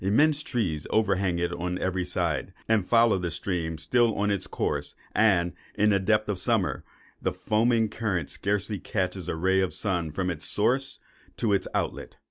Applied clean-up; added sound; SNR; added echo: none; none; none; none.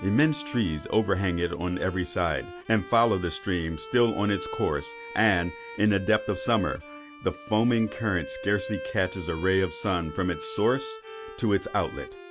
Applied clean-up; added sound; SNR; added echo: none; Bowed string instrument; 14 dB; none.